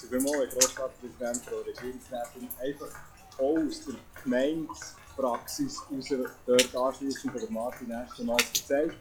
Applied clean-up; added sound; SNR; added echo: classical method log-MMSE.